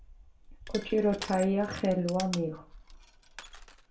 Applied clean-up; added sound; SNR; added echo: none; Crushing; 14 dB; reverberation time 0.3 s.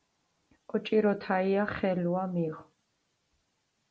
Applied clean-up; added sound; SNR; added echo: none; none; none; none.